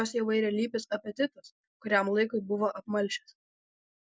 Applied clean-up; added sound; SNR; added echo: none; none; none; none.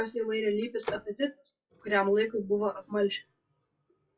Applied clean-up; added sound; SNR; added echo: classical method WPE with log-MMSE.